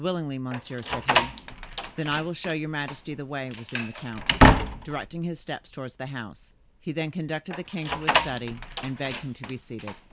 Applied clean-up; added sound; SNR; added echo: none; Slam; -5 dB; none.